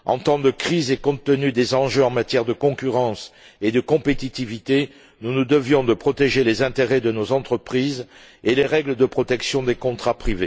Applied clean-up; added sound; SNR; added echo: none; none; none; none.